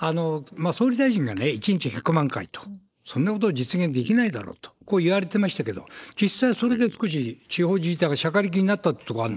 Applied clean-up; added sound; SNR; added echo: neural mask model Resemble Enhance denoiser.